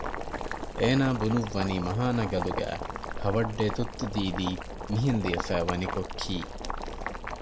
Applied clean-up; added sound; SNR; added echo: none; Boiling; 5 dB; none.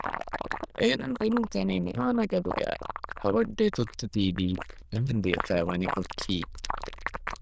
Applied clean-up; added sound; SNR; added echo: neural diffusion model UNIVERSE++.